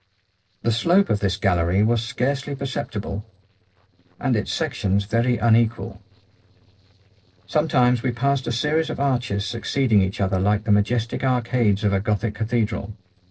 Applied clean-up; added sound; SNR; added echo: neural separator model SepFormer DNS4.